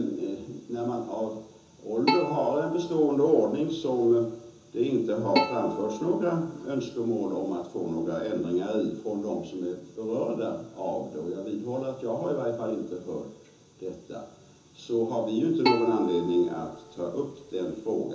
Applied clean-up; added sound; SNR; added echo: none; Bowed string instrument; 5 dB; reverberation time 0.7 s.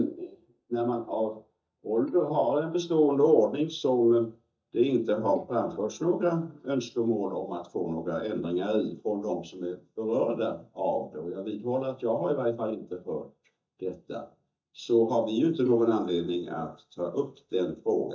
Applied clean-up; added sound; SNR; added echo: neural mask model DeepFilterNet 3.